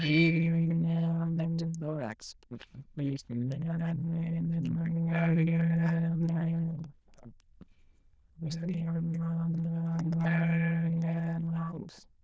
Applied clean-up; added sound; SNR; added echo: neural diffusion model UNIVERSE++.